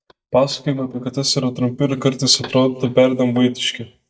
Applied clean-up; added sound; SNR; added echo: neural mask model DeepFilterNet 3.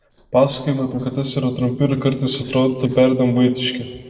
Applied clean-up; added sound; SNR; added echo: neural separator model SepFormer DNS4.